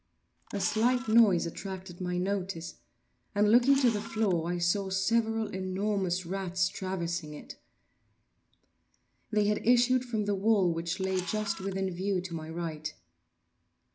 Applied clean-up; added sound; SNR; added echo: none; Camera; 17 dB; none.